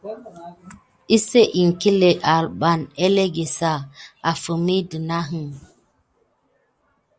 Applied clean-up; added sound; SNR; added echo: none; none; none; none.